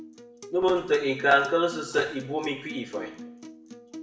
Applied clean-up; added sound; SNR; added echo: none; Acoustic guitar; 16 dB; reverberation time 0.6 s.